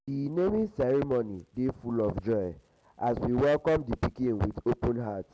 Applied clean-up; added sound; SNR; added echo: none; none; none; none.